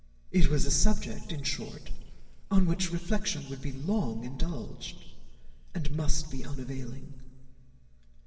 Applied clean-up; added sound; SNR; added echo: none; none; none; reverberation time 2.0 s.